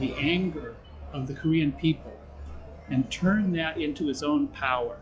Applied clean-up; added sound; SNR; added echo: classical method log-MMSE.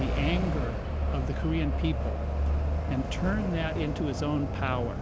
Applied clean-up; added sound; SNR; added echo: none; Alarm / Truck; -2 dB; none.